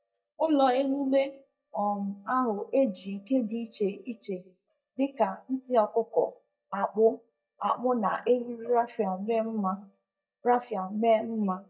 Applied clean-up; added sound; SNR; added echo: neural mask model DeepFilterNet 3.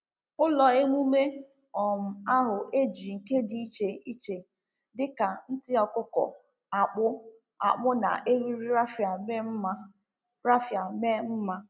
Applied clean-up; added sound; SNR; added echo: none; none; none; none.